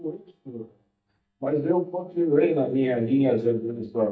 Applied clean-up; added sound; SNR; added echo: neural mask model DeepFilterNet 3.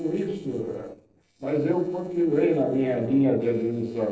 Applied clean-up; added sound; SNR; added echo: neural separator model SepFormer DNS4.